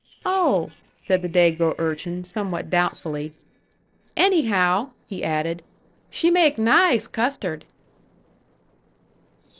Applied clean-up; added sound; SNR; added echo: neural separator model SepFormer DNS4.